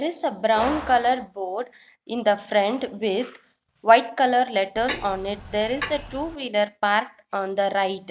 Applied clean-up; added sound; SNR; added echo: none; Clock; 9 dB; none.